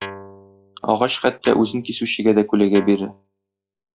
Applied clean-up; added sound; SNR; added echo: classical method log-MMSE.